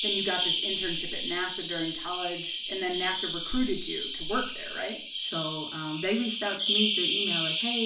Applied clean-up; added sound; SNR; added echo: none; Bird vocalization, bird call, bird song; -3 dB; reverberation time 0.4 s.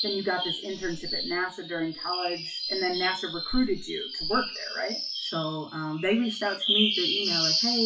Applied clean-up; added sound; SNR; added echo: classical method WPE with log-MMSE.